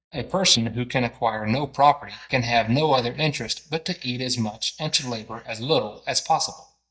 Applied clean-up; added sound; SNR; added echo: neural mask model DeepFilterNet 3.